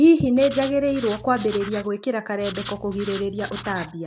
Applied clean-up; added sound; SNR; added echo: none; Writing; 8 dB; none.